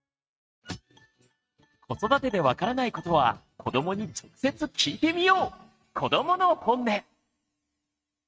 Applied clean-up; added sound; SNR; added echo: neural mask model RNNoise.